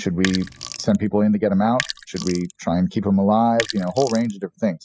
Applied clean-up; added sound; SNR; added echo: classical method spectral subtraction.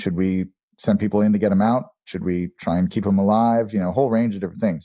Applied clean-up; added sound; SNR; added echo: none; none; none; none.